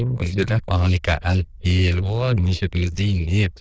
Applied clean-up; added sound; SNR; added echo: neural diffusion model UNIVERSE++.